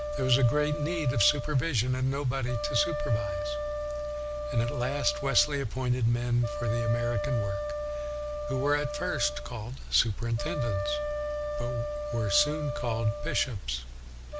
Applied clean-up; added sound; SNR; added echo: none; Wind instrument, woodwind instrument; 6 dB; none.